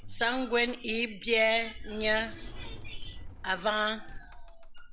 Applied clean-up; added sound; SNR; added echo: none; Sliding door; 9 dB; none.